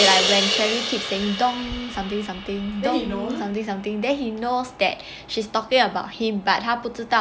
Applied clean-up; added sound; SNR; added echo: none; Crash cymbal; 5 dB; none.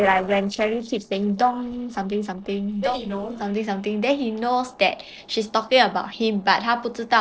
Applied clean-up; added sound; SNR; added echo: neural separator model SepFormer DNS4.